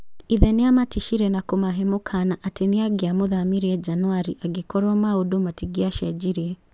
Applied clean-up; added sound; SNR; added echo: none; none; none; none.